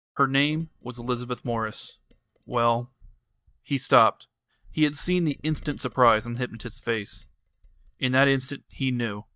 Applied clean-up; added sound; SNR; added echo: neural mask model DeepFilterNet 3.